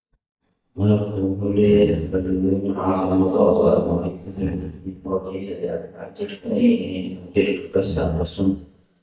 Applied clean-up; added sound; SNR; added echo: neural mask model DeepFilterNet 3.